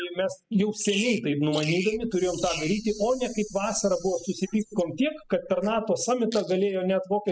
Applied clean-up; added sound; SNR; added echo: classical method spectral subtraction.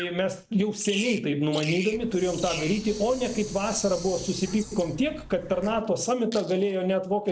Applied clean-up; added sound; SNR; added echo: none; Hiss + Bird vocalization, bird call, bird song; 13 dB; none.